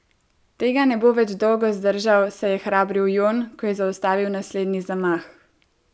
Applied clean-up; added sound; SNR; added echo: none; none; none; none.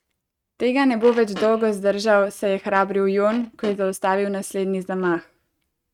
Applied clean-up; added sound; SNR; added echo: neural mask model RNNoise.